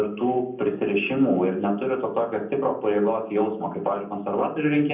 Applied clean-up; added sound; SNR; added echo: none; none; none; reverberation time 0.6 s.